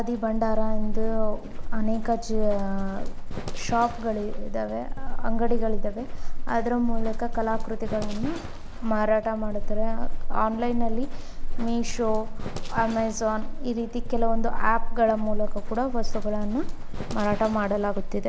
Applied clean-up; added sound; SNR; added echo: none; Livestock, farm animals, working animals; -4 dB; none.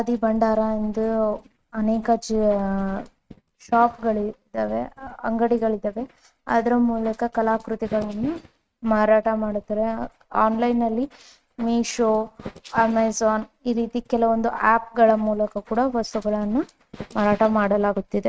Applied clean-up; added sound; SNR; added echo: neural mask model RNNoise.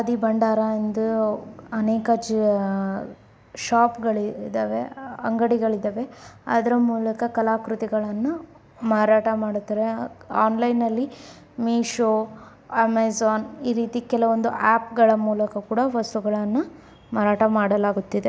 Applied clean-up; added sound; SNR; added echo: none; none; none; none.